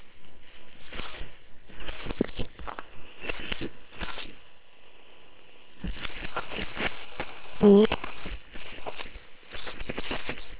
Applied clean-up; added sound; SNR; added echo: neural separator model SepFormer WHAM!.